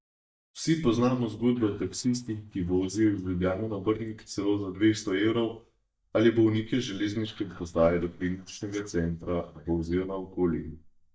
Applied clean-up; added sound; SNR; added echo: neural mask model DeepFilterNet 3.